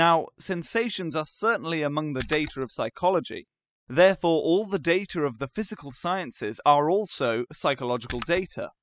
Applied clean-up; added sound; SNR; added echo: classical method spectral subtraction.